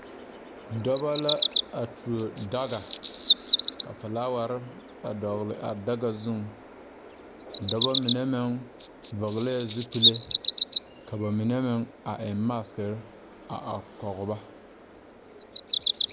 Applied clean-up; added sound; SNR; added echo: none; Bird vocalization, bird call, bird song; 0 dB; none.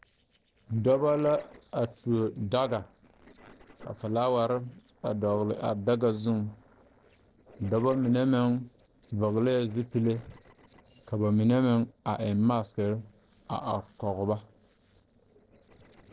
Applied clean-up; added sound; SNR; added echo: neural separator model SepFormer DNS4.